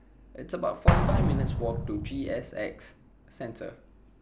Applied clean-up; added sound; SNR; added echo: none; Explosion; -5 dB; none.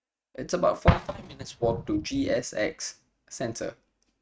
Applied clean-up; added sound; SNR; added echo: neural mask model RNNoise.